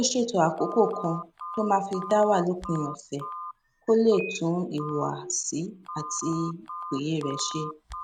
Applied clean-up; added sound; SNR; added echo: none; Telephone; 12 dB; none.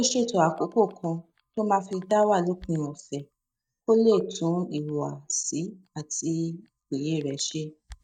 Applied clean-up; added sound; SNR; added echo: neural mask model DeepFilterNet 3.